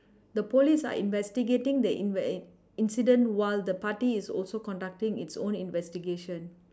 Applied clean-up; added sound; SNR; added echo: none; none; none; none.